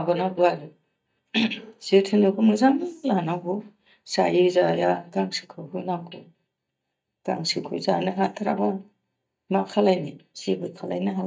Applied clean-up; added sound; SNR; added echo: neural mask model DeepFilterNet 3.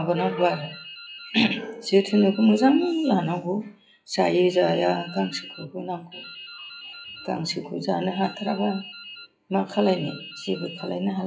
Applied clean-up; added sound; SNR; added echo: classical method WPE with log-MMSE.